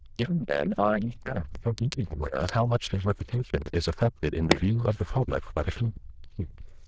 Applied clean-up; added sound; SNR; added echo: neural diffusion model UNIVERSE++.